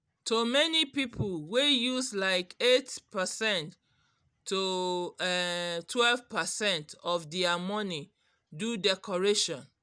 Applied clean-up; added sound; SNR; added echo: none; none; none; none.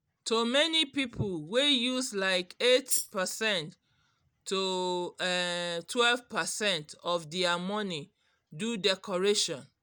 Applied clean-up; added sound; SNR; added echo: none; Tambourine; 1 dB; none.